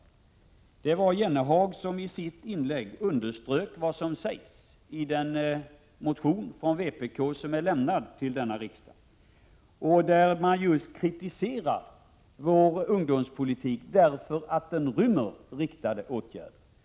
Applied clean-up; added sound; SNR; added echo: none; none; none; none.